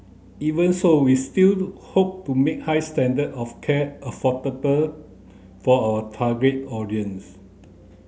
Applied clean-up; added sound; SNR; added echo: none; none; none; none.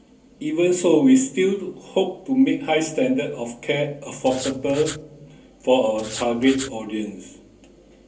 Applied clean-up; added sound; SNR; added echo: none; Writing; 13 dB; reverberation time 0.3 s.